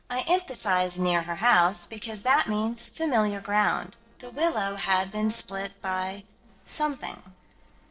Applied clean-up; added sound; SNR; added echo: neural separator model SepFormer DNS4.